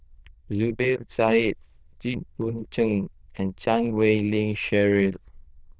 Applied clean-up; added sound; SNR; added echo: neural diffusion model UNIVERSE++.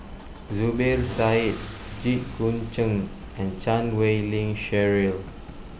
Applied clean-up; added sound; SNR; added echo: none; Engine starting / Accelerating, revving, vroom / Car; 16 dB; none.